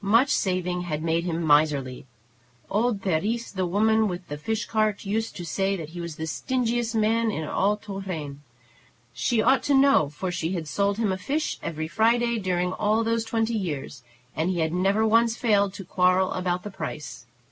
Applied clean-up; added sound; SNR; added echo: none; none; none; none.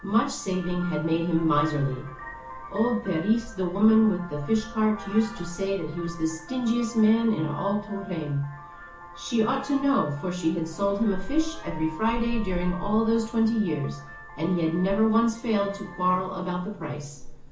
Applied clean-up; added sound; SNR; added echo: none; Vehicle horn, car horn, honking; 12 dB; reverberation time 0.7 s.